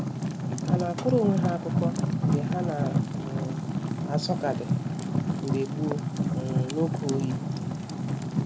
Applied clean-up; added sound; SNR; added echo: none; Fire; -4 dB; none.